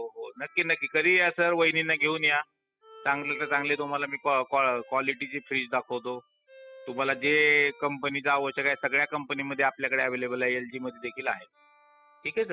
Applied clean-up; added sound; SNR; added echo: classical method spectral subtraction.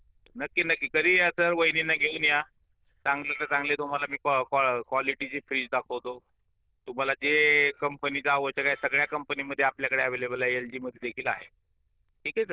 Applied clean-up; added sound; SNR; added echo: neural diffusion model UNIVERSE++.